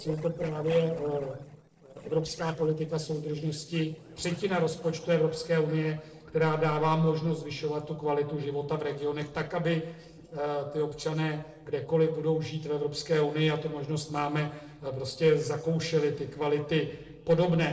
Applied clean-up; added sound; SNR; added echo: neural separator model SepFormer DNS4.